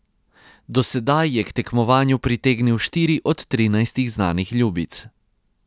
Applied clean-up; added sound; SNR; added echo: none; none; none; none.